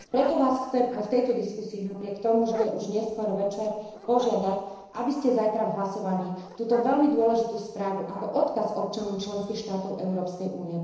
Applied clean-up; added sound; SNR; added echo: neural separator model SepFormer DNS4.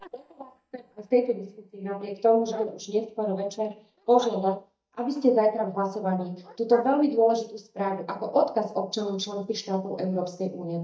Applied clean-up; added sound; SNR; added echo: neural mask model DeepFilterNet 3.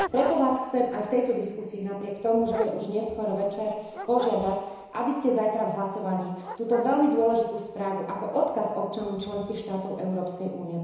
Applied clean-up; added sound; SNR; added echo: none; Dog; 15 dB; reverberation time 1.0 s.